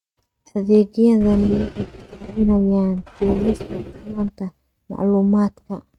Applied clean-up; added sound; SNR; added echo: neural mask model RNNoise.